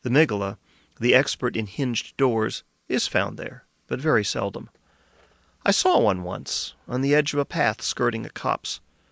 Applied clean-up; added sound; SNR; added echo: neural mask model Resemble Enhance denoiser.